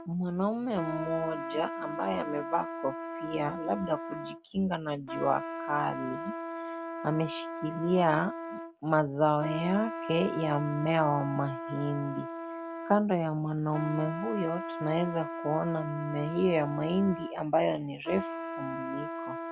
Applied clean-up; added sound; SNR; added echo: none; Trumpet; 7 dB; none.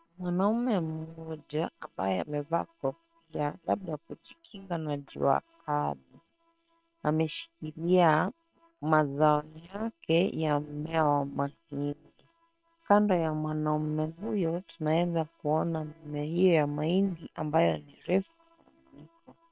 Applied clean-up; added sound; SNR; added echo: neural separator model SepFormer WHAM!.